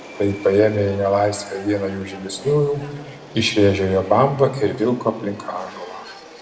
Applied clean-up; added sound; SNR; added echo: none; Subway, metro, underground; 19 dB; reverberation time 1.1 s.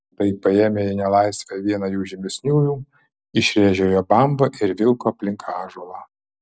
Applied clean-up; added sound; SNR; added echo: none; none; none; none.